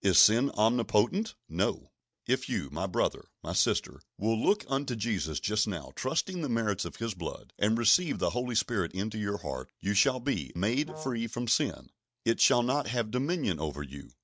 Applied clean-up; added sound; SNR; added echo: neural mask model RNNoise.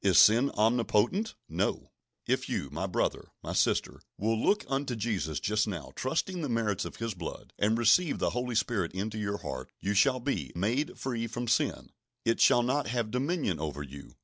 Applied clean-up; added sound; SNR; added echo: none; none; none; none.